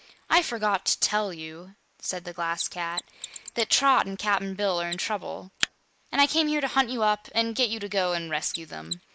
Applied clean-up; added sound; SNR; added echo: neural mask model Resemble Enhance denoiser.